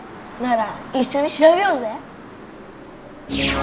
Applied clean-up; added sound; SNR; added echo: none; none; none; none.